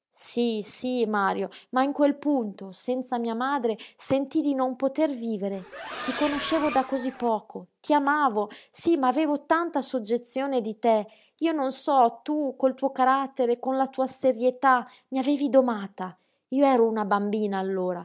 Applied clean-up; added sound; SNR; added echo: none; Accelerating, revving, vroom; 10 dB; none.